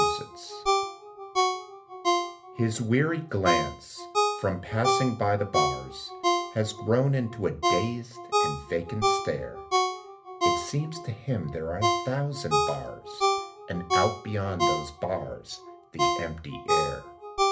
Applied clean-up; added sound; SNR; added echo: none; Ringtone; -2 dB; reverberation time 0.3 s.